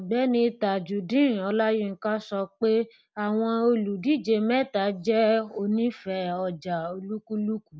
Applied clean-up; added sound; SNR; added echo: none; none; none; none.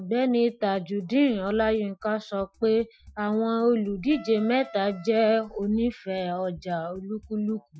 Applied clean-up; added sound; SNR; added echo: classical method Wiener filter.